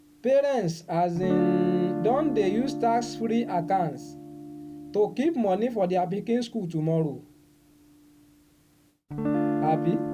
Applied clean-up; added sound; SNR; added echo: none; Guitar; 6 dB; none.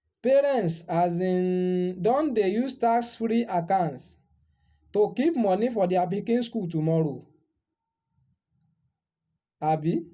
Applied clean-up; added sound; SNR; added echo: none; none; none; none.